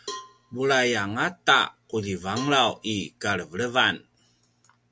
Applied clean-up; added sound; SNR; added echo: none; Cowbell; 18 dB; none.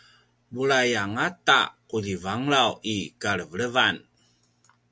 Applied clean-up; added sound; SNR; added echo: none; none; none; none.